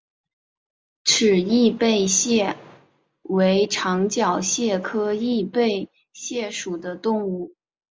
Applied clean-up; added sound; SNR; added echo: none; none; none; none.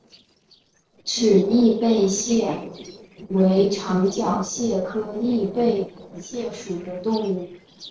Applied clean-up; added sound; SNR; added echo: neural separator model SepFormer DNS4.